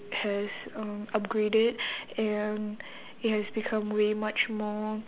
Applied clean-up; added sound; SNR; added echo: none; none; none; none.